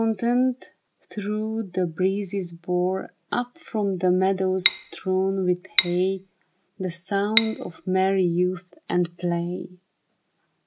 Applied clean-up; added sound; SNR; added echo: none; Cutlery, silverware / Dishes, pots, and pans; 2 dB; none.